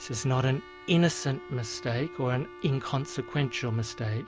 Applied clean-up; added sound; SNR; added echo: none; Wind instrument, woodwind instrument + Bowed string instrument; 16 dB; none.